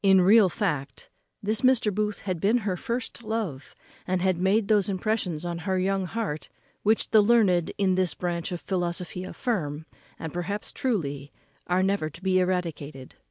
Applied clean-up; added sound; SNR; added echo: none; none; none; none.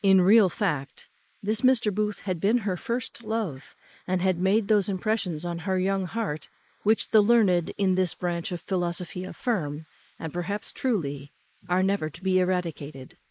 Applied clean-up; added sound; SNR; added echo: neural mask model Resemble Enhance denoiser.